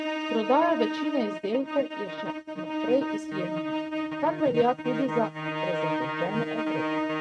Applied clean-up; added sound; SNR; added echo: neural mask model RNNoise.